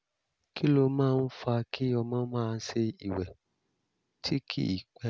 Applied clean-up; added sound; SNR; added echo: none; none; none; none.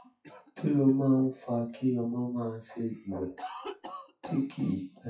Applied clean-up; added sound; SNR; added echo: classical method WPE with log-MMSE.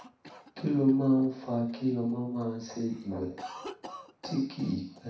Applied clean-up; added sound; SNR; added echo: none; Cough; 18 dB; reverberation time 0.6 s.